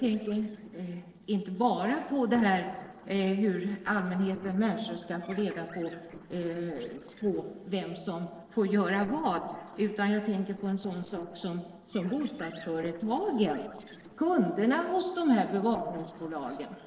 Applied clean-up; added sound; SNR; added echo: neural separator model SepFormer DNS4.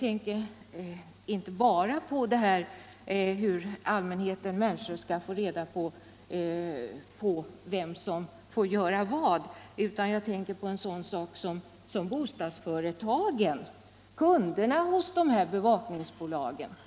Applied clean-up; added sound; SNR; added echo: none; none; none; none.